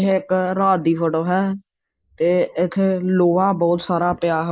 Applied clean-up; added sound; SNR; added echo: neural mask model Resemble Enhance denoiser.